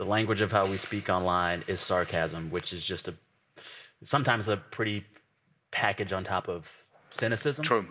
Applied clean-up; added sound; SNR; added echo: none; none; none; none.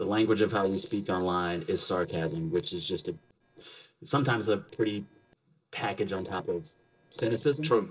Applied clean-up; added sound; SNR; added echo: neural separator model SepFormer DNS4.